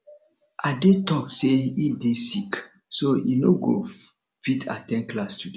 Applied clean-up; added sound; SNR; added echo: none; none; none; none.